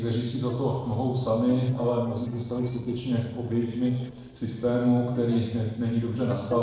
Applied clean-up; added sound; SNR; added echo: neural separator model SepFormer DNS4.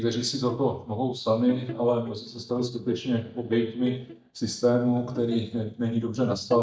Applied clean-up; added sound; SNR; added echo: neural mask model DeepFilterNet 3.